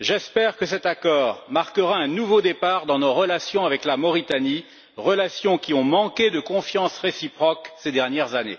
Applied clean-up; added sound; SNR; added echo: none; none; none; none.